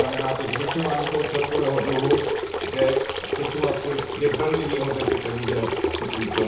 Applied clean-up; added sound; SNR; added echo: none; Sink (filling or washing) / Water tap, faucet; -1 dB; reverberation time 0.6 s.